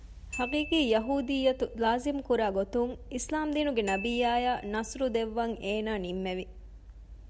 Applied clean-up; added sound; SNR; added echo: none; Glockenspiel; 17 dB; none.